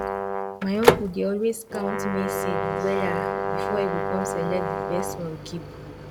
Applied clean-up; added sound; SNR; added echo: none; Brass instrument + Microwave oven; -3 dB; none.